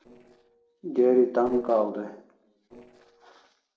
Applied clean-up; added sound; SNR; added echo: neural separator model SepFormer DNS4.